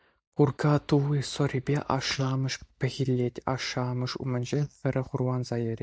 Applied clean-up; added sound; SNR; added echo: neural mask model DeepFilterNet 3.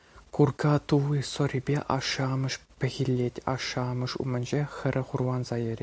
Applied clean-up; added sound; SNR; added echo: none; none; none; none.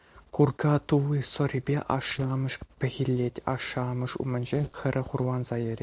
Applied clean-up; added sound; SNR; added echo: neural separator model SepFormer DNS4.